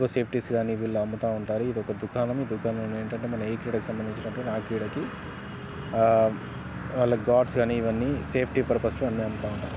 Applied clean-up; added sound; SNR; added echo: none; none; none; none.